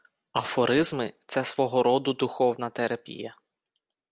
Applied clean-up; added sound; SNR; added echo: none; none; none; none.